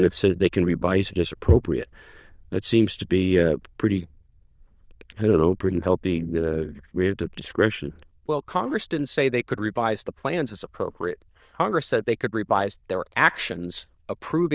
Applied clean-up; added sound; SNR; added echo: neural diffusion model UNIVERSE++.